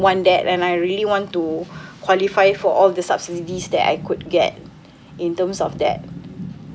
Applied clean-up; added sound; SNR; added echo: none; Rain / Thunderstorm; 17 dB; none.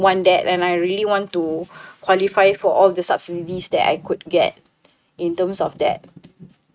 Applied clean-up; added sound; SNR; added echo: neural mask model RNNoise.